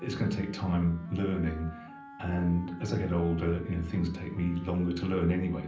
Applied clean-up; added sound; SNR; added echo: none; Wind instrument, woodwind instrument; 19 dB; reverberation time 0.6 s.